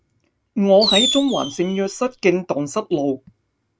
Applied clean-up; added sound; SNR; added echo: none; Fireworks; 3 dB; none.